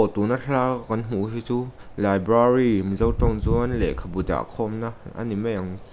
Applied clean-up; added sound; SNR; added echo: none; none; none; none.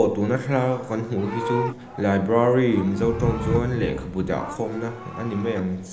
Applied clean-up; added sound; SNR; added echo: none; Livestock, farm animals, working animals; 13 dB; reverberation time 0.8 s.